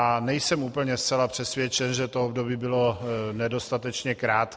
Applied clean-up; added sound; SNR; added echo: none; none; none; none.